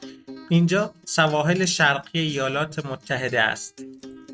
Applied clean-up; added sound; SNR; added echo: neural mask model RNNoise.